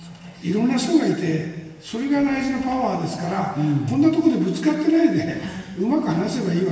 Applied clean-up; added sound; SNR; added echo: none; none; none; reverberation time 1.2 s.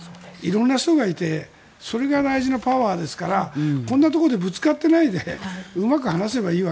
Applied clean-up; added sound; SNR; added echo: none; none; none; none.